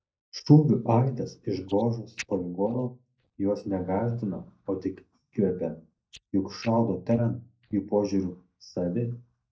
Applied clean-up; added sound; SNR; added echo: neural mask model DeepFilterNet 3.